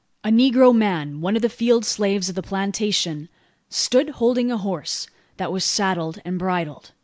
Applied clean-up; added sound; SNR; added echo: none; none; none; none.